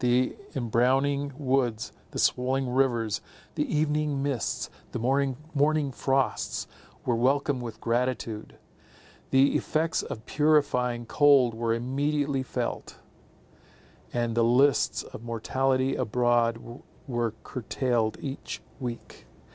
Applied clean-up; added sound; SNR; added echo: none; none; none; none.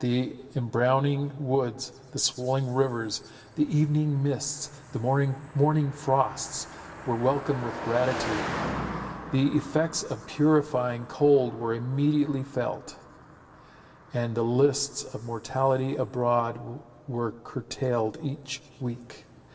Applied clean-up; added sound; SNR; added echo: none; Car passing by; 14 dB; reverberation time 1.6 s.